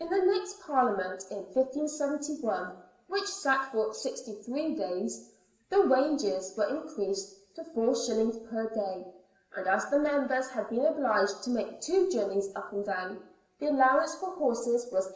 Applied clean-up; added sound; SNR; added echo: none; none; none; reverberation time 0.7 s.